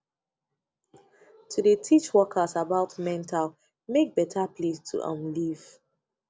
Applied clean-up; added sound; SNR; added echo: none; none; none; none.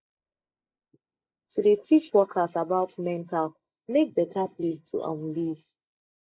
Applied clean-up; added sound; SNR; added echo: neural mask model Resemble Enhance denoiser.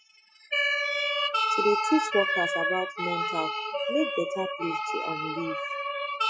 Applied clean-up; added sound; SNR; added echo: classical method Wiener filter.